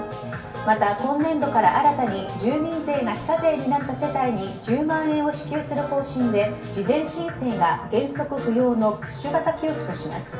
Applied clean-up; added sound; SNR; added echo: none; none; none; reverberation time 0.6 s.